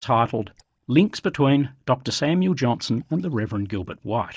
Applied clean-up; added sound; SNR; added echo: neural mask model DeepFilterNet 3.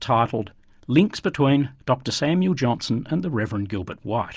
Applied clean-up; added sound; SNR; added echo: none; none; none; none.